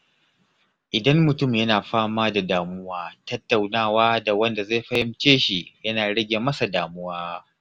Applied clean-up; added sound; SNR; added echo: none; none; none; none.